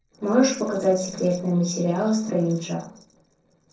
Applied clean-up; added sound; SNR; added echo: neural separator model SepFormer DNS4.